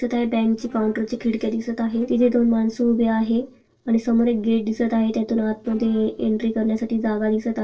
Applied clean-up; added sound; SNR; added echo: neural separator model SepFormer DNS4.